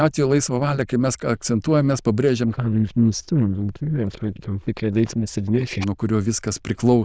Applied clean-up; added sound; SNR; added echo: neural diffusion model UNIVERSE++.